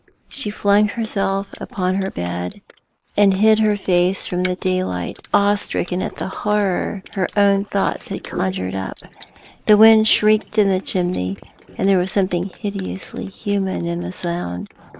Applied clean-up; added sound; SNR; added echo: neural mask model Resemble Enhance denoiser.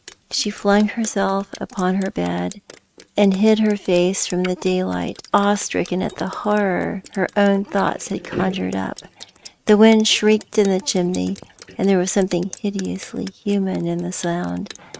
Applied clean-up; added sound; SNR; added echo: neural mask model RNNoise.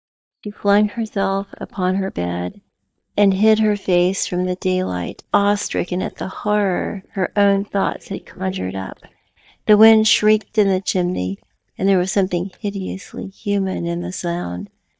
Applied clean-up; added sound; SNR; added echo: neural mask model DeepFilterNet 3.